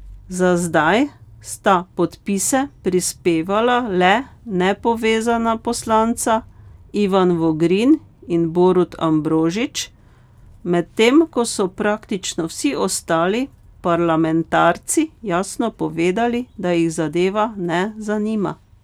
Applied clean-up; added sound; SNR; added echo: none; none; none; none.